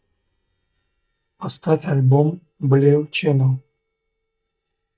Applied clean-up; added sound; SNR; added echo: neural mask model DeepFilterNet 3.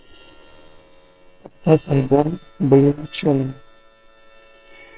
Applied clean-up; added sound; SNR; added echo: neural separator model SepFormer WHAM!.